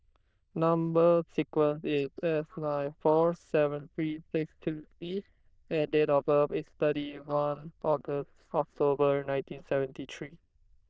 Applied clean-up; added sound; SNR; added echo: neural diffusion model UNIVERSE++.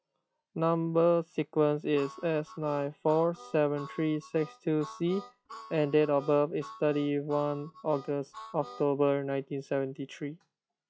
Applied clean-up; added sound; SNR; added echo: classical method log-MMSE.